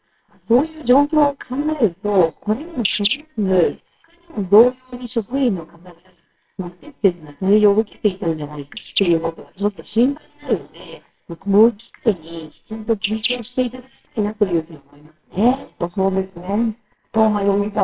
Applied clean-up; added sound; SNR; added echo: neural separator model SepFormer WHAMR!.